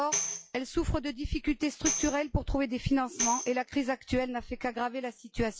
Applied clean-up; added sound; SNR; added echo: classical method log-MMSE.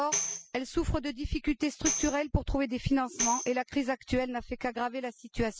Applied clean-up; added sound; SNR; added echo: classical method spectral subtraction.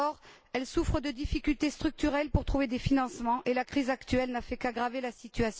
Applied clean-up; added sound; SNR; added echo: none; none; none; none.